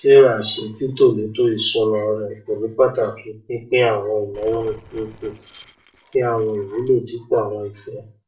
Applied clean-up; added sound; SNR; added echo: neural separator model SepFormer DNS4.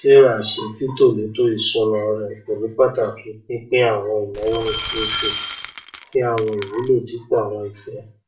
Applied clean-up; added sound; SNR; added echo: none; Glass; 9 dB; reverberation time 0.3 s.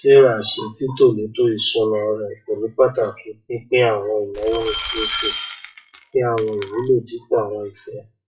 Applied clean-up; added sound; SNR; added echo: classical method WPE with log-MMSE.